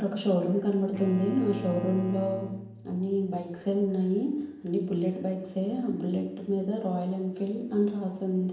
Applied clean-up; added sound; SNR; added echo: none; Bowed string instrument; 12 dB; reverberation time 0.8 s.